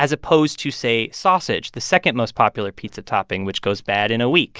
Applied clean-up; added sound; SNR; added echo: none; none; none; none.